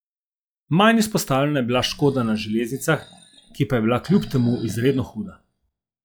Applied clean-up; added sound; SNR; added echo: classical method log-MMSE.